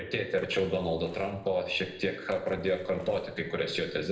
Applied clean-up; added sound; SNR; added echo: neural separator model SepFormer DNS4.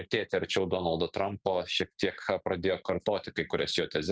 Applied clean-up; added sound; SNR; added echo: none; none; none; none.